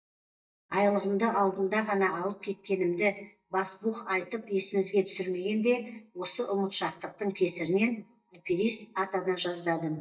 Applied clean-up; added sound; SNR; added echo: neural mask model DeepFilterNet 3.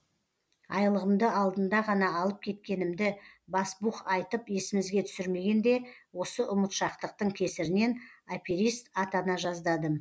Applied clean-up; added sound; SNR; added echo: none; none; none; none.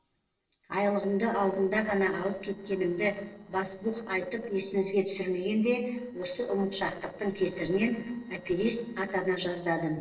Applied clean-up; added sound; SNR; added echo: neural separator model SepFormer DNS4.